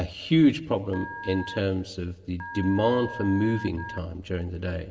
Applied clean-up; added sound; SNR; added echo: none; Telephone; 15 dB; reverberation time 1.6 s.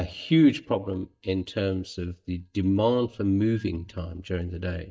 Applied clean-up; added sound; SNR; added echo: neural mask model DeepFilterNet 3.